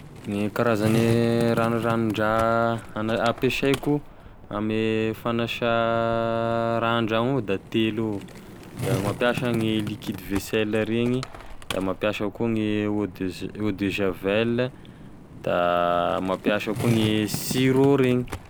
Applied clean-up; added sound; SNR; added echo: none; Skateboard; 12 dB; none.